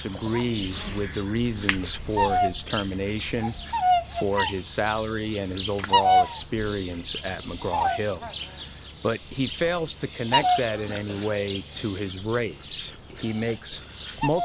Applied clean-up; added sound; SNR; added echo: none; Bird vocalization, bird call, bird song; 0 dB; none.